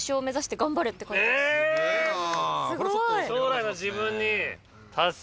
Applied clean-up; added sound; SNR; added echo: none; none; none; none.